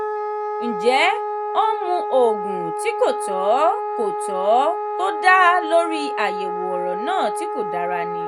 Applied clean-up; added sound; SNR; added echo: none; Wind instrument, woodwind instrument; 4 dB; none.